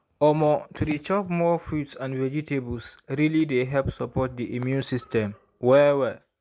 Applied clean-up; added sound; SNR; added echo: none; none; none; none.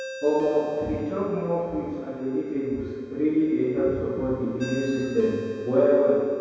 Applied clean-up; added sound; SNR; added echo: none; Ringtone; 18 dB; reverberation time 2.2 s.